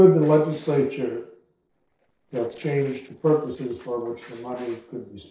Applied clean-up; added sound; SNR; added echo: neural separator model SepFormer DNS4.